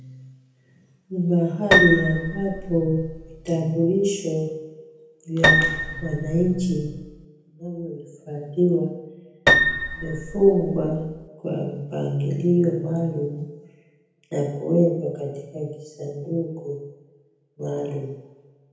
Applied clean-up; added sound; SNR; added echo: none; Piano; -2 dB; reverberation time 0.9 s.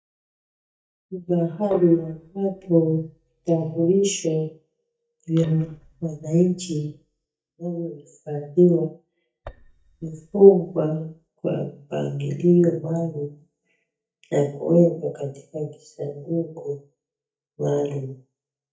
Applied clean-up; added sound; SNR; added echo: neural mask model DeepFilterNet 3.